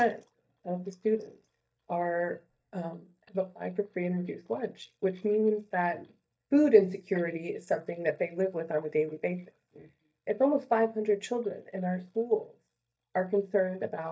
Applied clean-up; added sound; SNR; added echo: neural mask model DeepFilterNet 3.